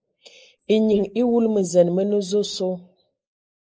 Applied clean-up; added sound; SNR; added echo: neural mask model Resemble Enhance denoiser.